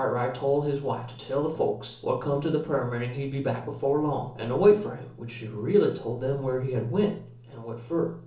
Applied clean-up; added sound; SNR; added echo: neural separator model SepFormer DNS4.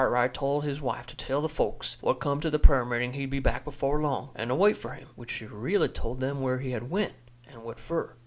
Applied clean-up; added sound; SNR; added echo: none; none; none; none.